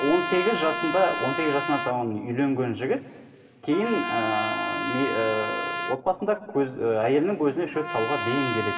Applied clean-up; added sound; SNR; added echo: none; Trumpet; 6 dB; reverberation time 2.1 s.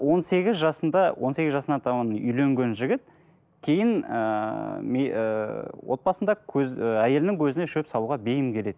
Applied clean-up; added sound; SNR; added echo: none; none; none; none.